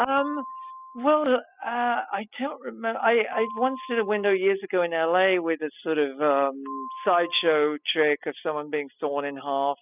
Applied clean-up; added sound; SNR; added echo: classical method spectral subtraction.